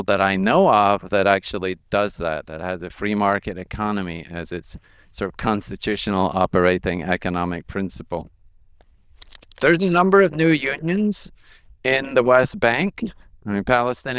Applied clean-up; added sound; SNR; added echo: neural diffusion model UNIVERSE++.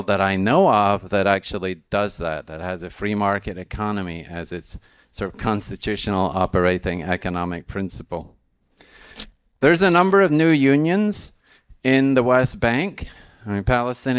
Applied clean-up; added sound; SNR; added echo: neural mask model DeepFilterNet 3.